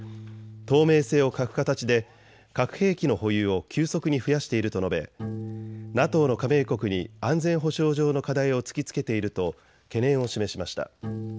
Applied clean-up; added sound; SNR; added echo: none; Piano; 17 dB; none.